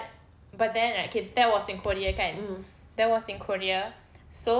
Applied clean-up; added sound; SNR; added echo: none; none; none; none.